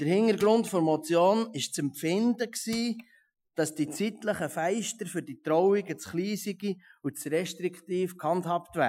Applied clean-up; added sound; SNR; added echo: classical method Wiener filter.